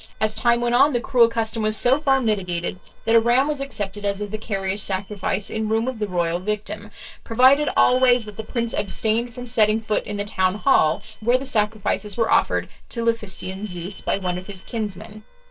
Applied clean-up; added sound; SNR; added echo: neural separator model SepFormer DNS4.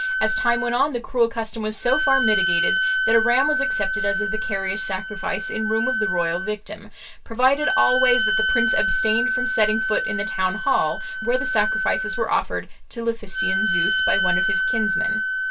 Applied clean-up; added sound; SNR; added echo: none; Wind instrument, woodwind instrument; 0 dB; reverberation time 0.1 s.